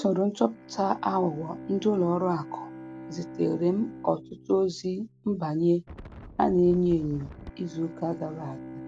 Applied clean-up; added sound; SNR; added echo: none; Wind + Bowed string instrument; 15 dB; none.